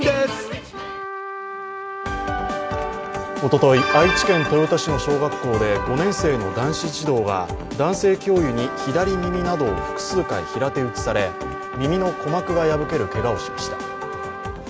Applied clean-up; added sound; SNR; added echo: none; Trumpet; 11 dB; none.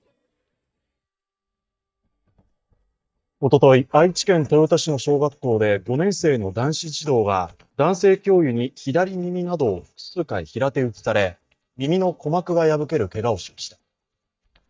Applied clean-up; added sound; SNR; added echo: neural mask model DeepFilterNet 3.